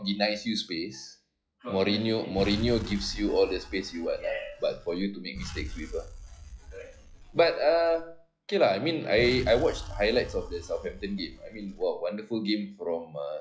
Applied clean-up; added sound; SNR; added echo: classical method log-MMSE.